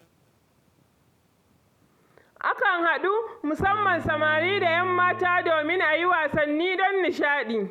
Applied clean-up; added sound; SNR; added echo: none; Bowed string instrument; 17 dB; none.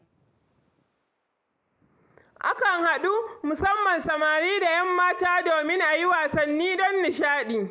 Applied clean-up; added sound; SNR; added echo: neural mask model Resemble Enhance denoiser.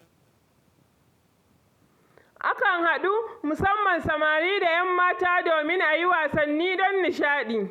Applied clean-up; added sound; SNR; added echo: none; none; none; none.